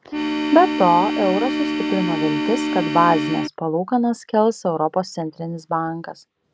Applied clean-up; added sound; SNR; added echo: none; Organ; 1 dB; none.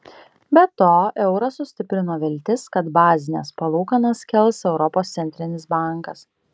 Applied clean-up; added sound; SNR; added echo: none; none; none; none.